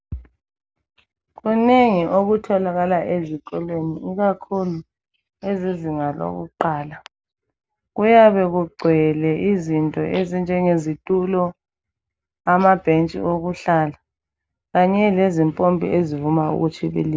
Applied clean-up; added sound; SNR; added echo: none; none; none; none.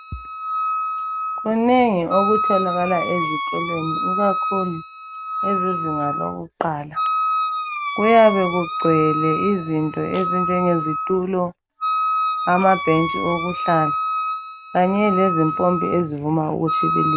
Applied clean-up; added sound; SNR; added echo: none; Wind instrument, woodwind instrument; 3 dB; none.